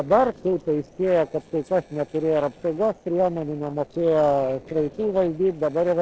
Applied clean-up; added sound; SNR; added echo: neural separator model SepFormer DNS4.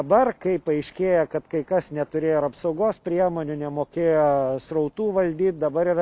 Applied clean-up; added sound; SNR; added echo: none; none; none; none.